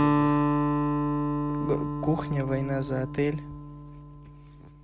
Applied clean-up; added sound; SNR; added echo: none; Acoustic guitar; -4 dB; none.